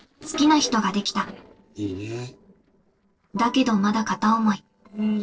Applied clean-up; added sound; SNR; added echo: neural separator model SepFormer DNS4.